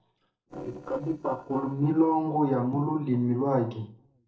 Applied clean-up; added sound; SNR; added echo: neural separator model SepFormer DNS4.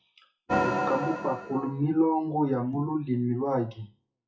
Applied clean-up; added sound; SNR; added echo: classical method WPE with log-MMSE.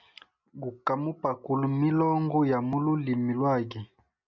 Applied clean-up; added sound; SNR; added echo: none; none; none; none.